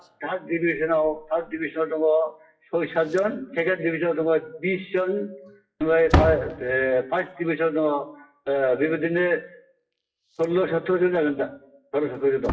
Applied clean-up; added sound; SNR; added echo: classical method WPE with log-MMSE.